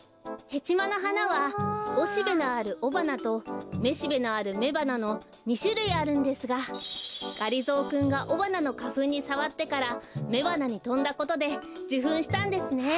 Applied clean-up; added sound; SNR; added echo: none; none; none; none.